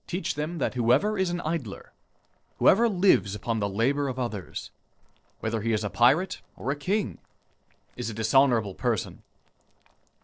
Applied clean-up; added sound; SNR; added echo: neural separator model SepFormer DNS4.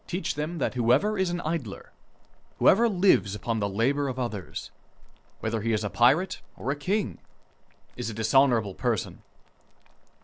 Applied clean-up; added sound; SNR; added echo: none; Boiling; 19 dB; none.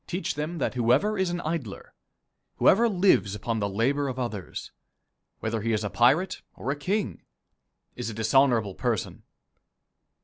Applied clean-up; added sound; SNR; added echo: none; none; none; none.